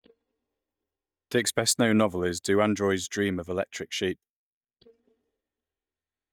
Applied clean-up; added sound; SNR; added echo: neural mask model DeepFilterNet 3.